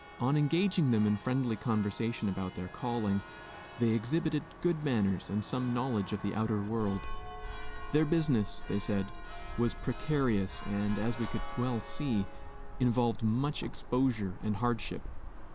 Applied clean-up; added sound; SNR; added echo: none; Church bell; 9 dB; none.